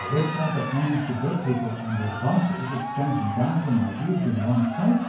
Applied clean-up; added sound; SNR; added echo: none; Crowd; 10 dB; reverberation time 0.9 s.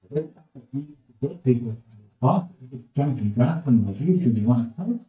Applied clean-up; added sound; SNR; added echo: neural mask model DeepFilterNet 3.